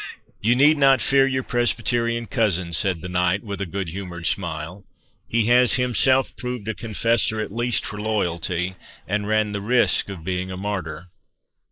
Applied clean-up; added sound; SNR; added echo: neural mask model Resemble Enhance denoiser.